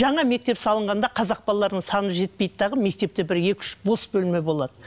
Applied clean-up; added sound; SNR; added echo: none; none; none; none.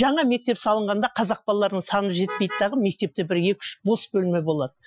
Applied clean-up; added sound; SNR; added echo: classical method Wiener filter.